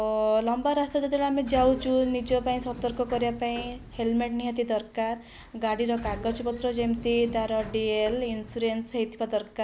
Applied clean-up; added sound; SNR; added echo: none; Sliding door; 16 dB; none.